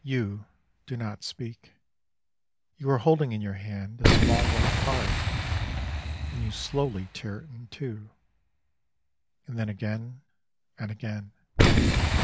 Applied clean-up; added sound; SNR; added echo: none; Boom; -4 dB; none.